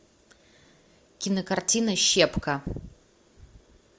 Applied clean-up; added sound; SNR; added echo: none; none; none; none.